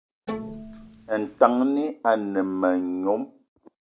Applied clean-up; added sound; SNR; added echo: none; Bowed string instrument; 12 dB; none.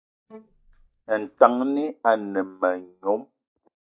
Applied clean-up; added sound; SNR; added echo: neural mask model DeepFilterNet 3.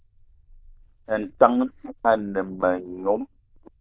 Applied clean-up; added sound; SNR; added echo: neural diffusion model UNIVERSE++.